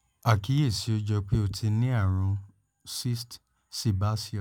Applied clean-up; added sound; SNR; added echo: none; none; none; none.